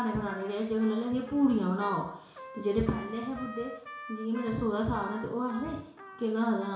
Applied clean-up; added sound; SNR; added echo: none; Trumpet; 16 dB; reverberation time 0.7 s.